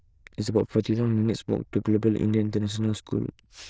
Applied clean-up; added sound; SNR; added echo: neural diffusion model UNIVERSE++.